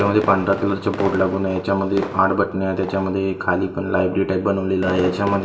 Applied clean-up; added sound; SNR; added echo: none; Fireworks; 12 dB; reverberation time 1.3 s.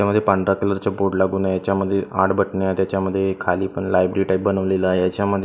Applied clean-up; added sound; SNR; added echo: none; none; none; none.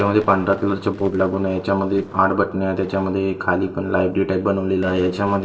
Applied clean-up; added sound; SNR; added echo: neural separator model SepFormer DNS4.